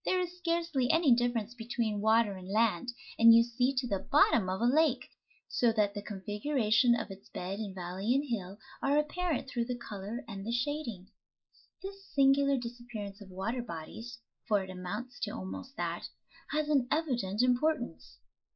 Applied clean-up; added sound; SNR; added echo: neural mask model Resemble Enhance denoiser.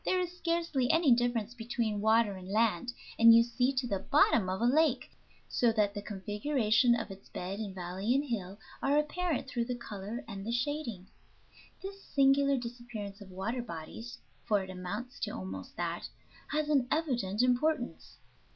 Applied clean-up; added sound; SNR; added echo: none; none; none; none.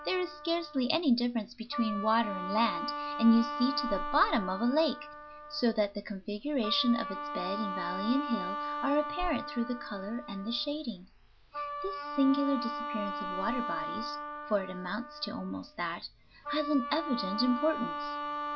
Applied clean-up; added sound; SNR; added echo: none; Wind instrument, woodwind instrument; 7 dB; none.